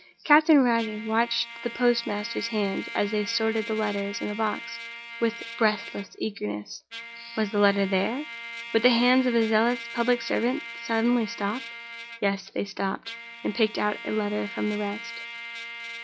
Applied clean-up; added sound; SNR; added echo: none; Trumpet; 13 dB; none.